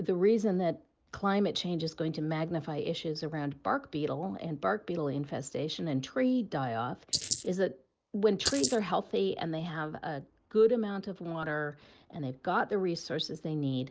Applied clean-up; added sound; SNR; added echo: neural mask model Resemble Enhance denoiser.